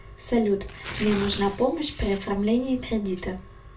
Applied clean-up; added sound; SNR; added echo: none; Tearing; 14 dB; reverberation time 0.2 s.